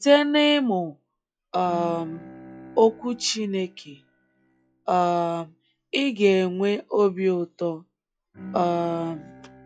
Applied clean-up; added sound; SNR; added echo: classical method log-MMSE.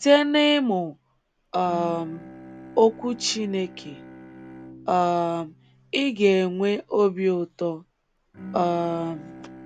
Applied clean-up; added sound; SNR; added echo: none; Bowed string instrument; 20 dB; none.